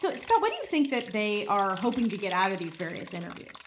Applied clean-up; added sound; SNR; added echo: none; Liquid; 17 dB; reverberation time 0.4 s.